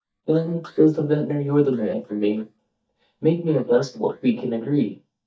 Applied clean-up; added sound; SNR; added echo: neural mask model DeepFilterNet 3.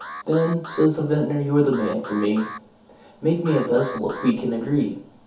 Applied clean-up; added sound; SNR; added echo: none; Alarm; 16 dB; reverberation time 0.5 s.